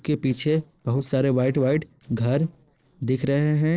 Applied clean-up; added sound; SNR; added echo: neural separator model SepFormer DNS4.